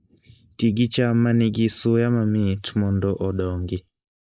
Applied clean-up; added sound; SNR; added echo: neural mask model Resemble Enhance denoiser.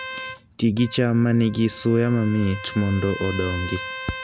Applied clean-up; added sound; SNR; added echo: none; Trumpet; 13 dB; none.